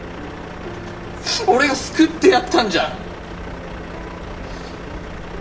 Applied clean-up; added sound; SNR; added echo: none; Truck; 11 dB; reverberation time 0.6 s.